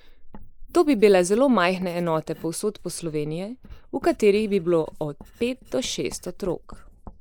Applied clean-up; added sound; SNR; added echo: neural mask model Resemble Enhance denoiser.